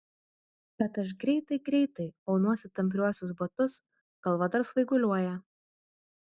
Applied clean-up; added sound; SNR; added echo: none; none; none; none.